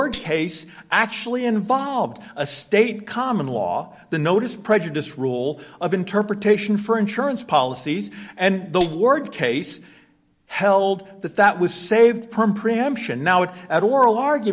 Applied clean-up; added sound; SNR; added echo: none; Tambourine; 1 dB; none.